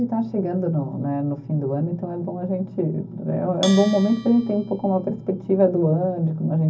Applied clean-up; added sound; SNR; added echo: none; Bell; 16 dB; reverberation time 0.4 s.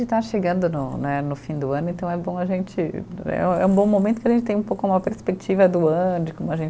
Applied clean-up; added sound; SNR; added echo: none; none; none; none.